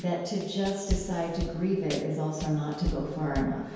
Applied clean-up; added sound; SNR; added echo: none; Drum / Drum kit; 7 dB; reverberation time 1.2 s.